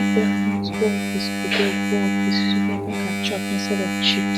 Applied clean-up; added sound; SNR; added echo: none; Engine; -4 dB; none.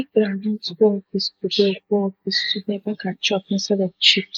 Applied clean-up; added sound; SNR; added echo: neural mask model Resemble Enhance denoiser.